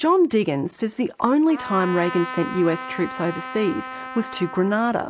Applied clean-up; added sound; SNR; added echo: none; Trumpet; 11 dB; none.